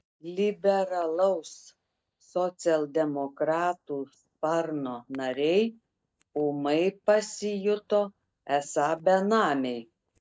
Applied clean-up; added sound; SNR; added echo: neural mask model DeepFilterNet 3.